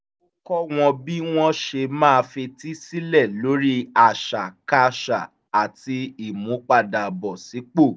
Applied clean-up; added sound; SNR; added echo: none; none; none; none.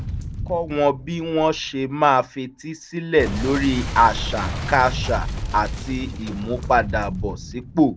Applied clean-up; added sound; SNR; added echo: none; Boom; 7 dB; none.